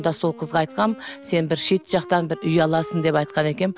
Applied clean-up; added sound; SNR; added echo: none; Wind instrument, woodwind instrument; 18 dB; none.